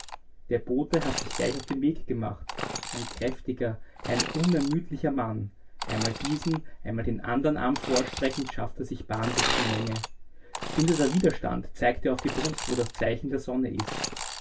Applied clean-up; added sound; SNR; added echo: none; Sawing / Engine; 8 dB; reverberation time 0.1 s.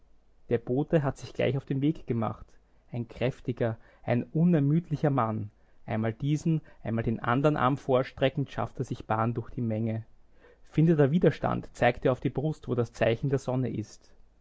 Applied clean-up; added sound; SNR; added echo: none; none; none; none.